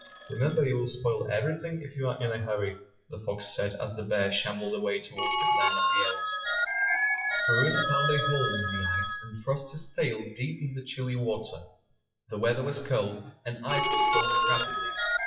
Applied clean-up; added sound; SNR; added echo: classical method WPE with log-MMSE.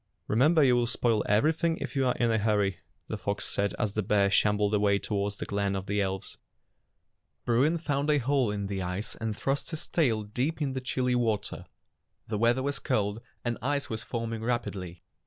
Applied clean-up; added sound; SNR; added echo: none; none; none; none.